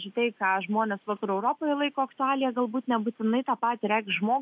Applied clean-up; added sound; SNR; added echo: none; none; none; none.